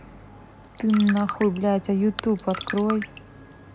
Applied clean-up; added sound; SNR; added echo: none; Trickle, dribble; 12 dB; none.